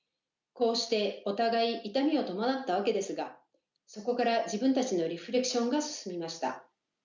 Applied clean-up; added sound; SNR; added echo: none; none; none; none.